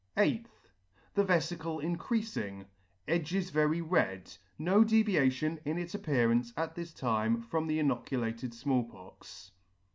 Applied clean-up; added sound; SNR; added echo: none; none; none; none.